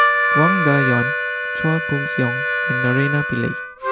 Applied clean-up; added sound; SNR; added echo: none; Harmonica; -2 dB; none.